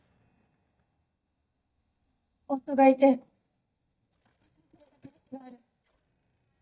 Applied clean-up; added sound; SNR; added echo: neural mask model DeepFilterNet 3.